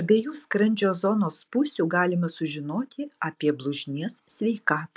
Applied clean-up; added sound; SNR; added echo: none; none; none; none.